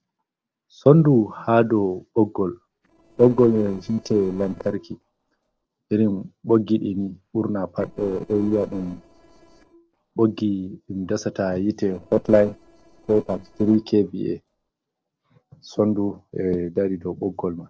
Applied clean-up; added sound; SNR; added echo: neural separator model SepFormer DNS4.